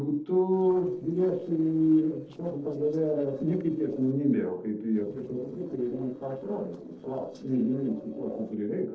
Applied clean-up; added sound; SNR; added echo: neural separator model SepFormer DNS4.